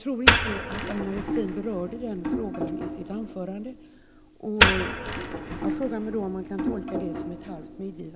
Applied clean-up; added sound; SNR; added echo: none; Wood; -5 dB; none.